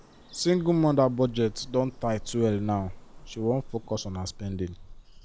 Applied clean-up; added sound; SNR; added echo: none; Bird vocalization, bird call, bird song; 17 dB; none.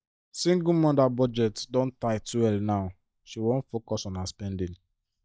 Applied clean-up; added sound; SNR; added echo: neural mask model DeepFilterNet 3.